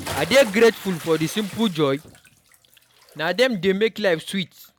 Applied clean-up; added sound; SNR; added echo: none; Bathtub (filling or washing) / Splash, splatter; 17 dB; none.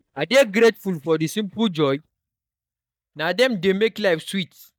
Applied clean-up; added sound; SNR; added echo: neural mask model DeepFilterNet 3.